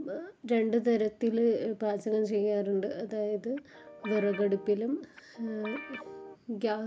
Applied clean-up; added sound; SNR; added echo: none; Guitar; 14 dB; none.